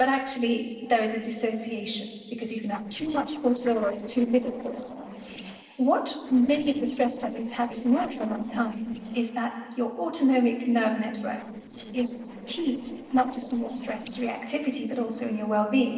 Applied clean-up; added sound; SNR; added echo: neural separator model SepFormer DNS4.